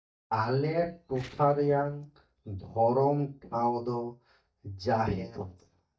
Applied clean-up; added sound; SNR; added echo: neural mask model DeepFilterNet 3.